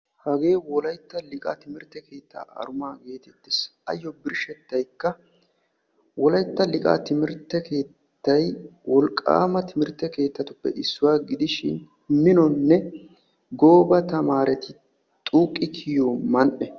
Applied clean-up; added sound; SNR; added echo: none; none; none; none.